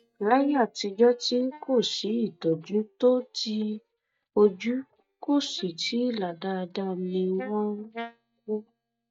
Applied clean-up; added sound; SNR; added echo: neural mask model DeepFilterNet 3.